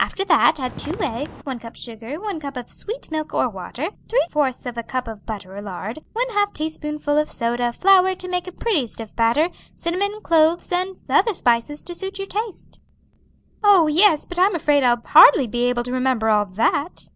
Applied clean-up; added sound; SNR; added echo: none; Walk, footsteps; 13 dB; none.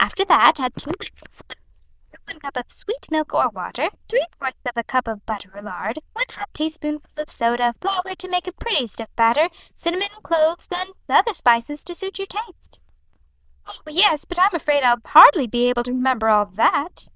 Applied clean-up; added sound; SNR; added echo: neural diffusion model UNIVERSE++.